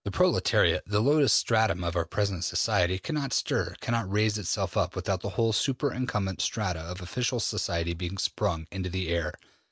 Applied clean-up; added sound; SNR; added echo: none; none; none; none.